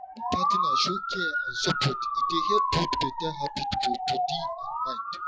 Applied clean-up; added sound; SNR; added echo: classical method Wiener filter.